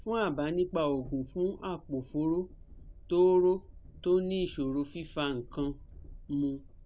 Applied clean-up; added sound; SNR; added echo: none; Train; 18 dB; none.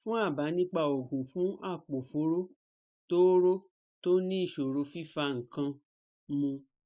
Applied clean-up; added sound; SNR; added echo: neural mask model Resemble Enhance denoiser.